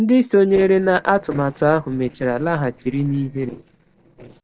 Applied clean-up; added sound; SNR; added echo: neural separator model SepFormer DNS4.